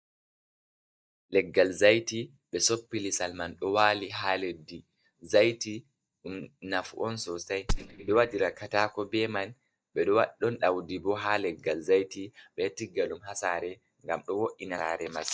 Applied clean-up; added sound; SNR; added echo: neural mask model DeepFilterNet 3.